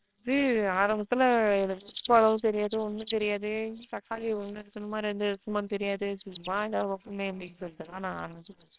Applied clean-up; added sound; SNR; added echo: neural separator model SepFormer WHAMR!.